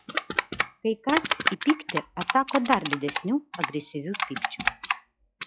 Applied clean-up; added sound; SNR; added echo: classical method log-MMSE.